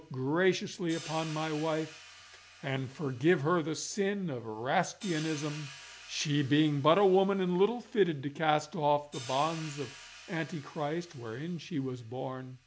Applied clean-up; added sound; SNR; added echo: none; Hi-hat; 19 dB; none.